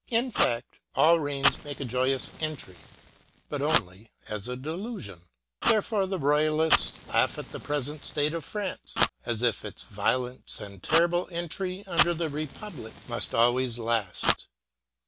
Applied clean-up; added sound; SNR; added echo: none; Fire; 5 dB; none.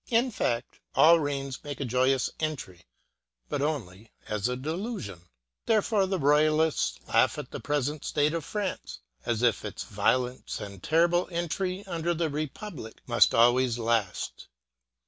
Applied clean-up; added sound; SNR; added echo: none; none; none; none.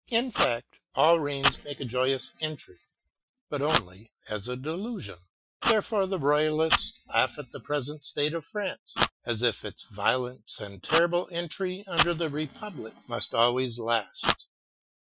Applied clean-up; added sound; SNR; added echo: classical method Wiener filter.